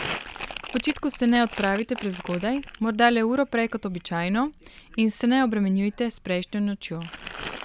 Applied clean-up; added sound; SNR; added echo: none; Crumpling, crinkling; 14 dB; none.